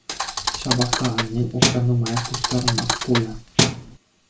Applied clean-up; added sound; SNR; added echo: none; Thump, thud; -1 dB; reverberation time 0.2 s.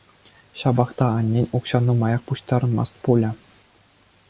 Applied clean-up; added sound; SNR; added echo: none; none; none; none.